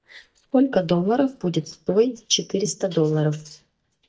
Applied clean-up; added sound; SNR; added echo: neural mask model DeepFilterNet 3.